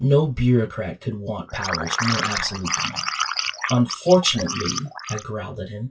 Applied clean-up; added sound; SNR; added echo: classical method WPE with log-MMSE.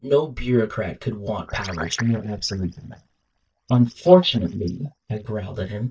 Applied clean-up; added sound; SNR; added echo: neural mask model DeepFilterNet 3.